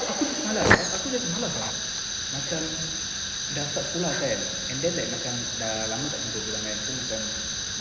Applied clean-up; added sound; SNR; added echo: none; Fire; -3 dB; none.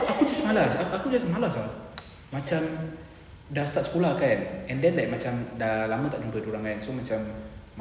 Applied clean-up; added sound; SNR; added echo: none; none; none; none.